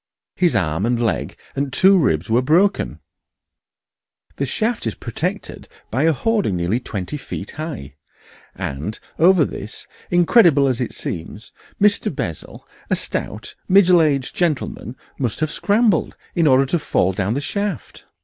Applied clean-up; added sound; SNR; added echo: none; none; none; none.